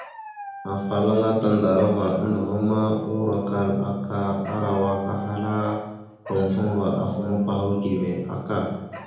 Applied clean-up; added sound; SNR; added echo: none; Dog; 15 dB; reverberation time 0.9 s.